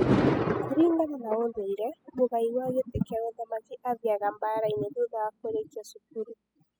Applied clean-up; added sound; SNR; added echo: classical method spectral subtraction.